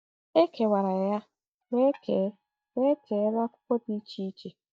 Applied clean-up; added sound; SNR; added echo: neural mask model DeepFilterNet 3.